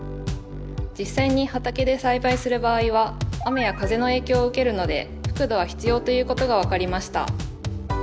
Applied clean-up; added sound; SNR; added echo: none; none; none; none.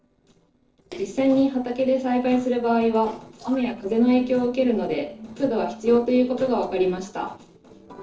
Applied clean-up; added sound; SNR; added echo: neural separator model SepFormer DNS4.